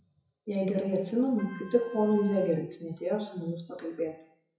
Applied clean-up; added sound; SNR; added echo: classical method WPE with log-MMSE.